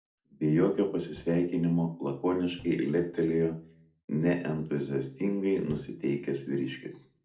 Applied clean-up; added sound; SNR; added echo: neural separator model SepFormer DNS4.